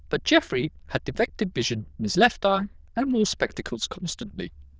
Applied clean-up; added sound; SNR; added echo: neural diffusion model UNIVERSE++.